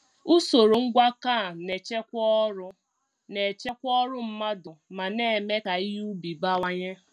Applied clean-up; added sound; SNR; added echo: none; none; none; none.